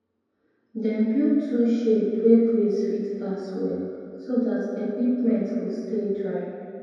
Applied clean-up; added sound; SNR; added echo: none; none; none; reverberation time 2.2 s.